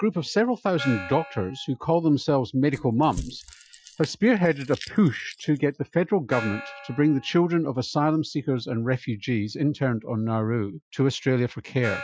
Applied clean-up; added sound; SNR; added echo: classical method Wiener filter.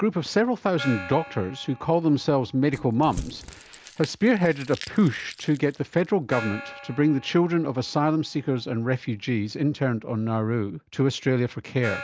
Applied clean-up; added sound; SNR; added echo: none; Gong + Crumpling, crinkling / Crushing; 17 dB; none.